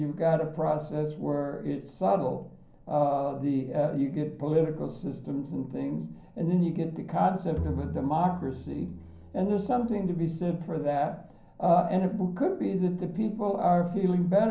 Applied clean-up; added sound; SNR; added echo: none; Bowed string instrument; 11 dB; reverberation time 0.6 s.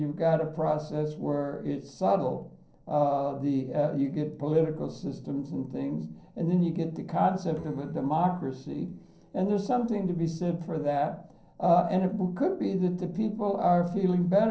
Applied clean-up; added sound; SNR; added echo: neural separator model SepFormer DNS4.